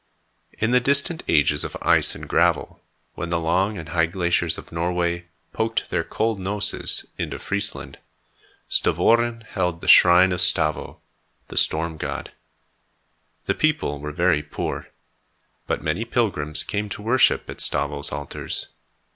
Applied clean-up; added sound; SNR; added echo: none; none; none; none.